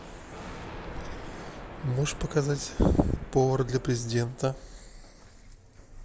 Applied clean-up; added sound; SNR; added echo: none; Thunder; 15 dB; none.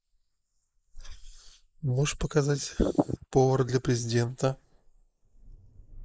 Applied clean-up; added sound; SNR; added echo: neural mask model Resemble Enhance denoiser.